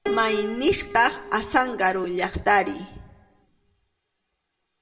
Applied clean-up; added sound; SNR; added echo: none; Piano; 11 dB; reverberation time 0.6 s.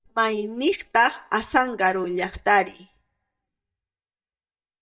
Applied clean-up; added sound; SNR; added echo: neural mask model DeepFilterNet 3.